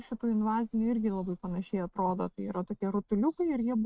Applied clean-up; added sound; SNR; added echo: neural mask model RNNoise.